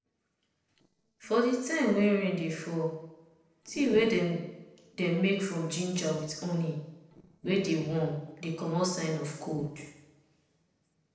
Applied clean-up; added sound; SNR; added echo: neural separator model SepFormer DNS4.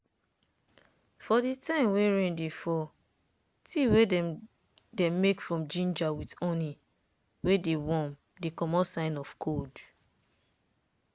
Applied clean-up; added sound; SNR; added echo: none; none; none; none.